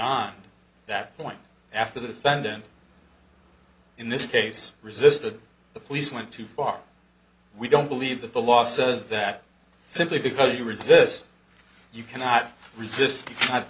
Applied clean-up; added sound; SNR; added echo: none; none; none; none.